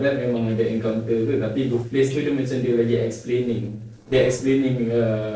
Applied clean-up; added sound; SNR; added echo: neural separator model SepFormer DNS4.